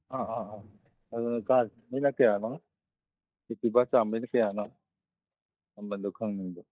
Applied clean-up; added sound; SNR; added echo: neural mask model DeepFilterNet 3.